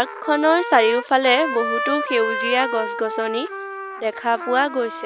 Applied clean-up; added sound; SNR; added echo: none; Trumpet; 7 dB; none.